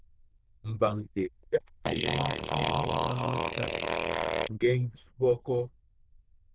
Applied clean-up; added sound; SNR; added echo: neural diffusion model UNIVERSE++.